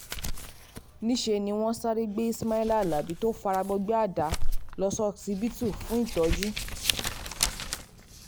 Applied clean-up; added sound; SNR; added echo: none; Crumpling, crinkling; 2 dB; none.